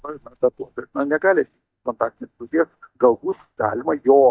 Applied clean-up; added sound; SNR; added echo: neural mask model DeepFilterNet 3.